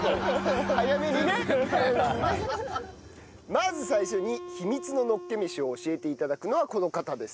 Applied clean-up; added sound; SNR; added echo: none; Wind instrument, woodwind instrument; 15 dB; none.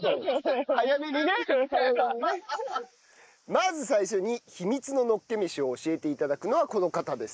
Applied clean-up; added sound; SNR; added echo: neural mask model Resemble Enhance denoiser.